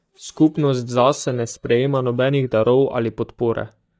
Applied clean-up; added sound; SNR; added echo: neural mask model DeepFilterNet 3.